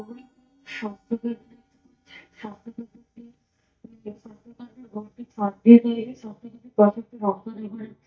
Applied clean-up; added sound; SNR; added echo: neural mask model DeepFilterNet 3.